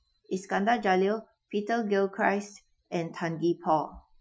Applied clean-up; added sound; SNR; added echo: classical method Wiener filter.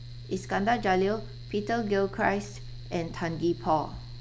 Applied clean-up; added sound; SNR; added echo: none; Mechanical fan; 14 dB; none.